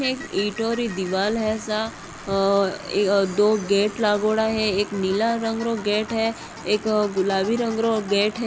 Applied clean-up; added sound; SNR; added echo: none; Bicycle; 19 dB; none.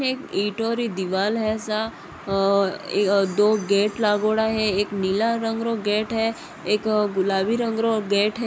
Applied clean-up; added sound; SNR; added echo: none; none; none; none.